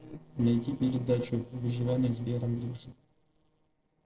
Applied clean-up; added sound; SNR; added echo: neural separator model SepFormer DNS4.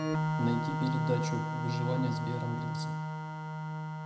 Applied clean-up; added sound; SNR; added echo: none; Organ; -3 dB; reverberation time 0.7 s.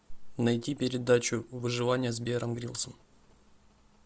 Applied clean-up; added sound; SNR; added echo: none; none; none; none.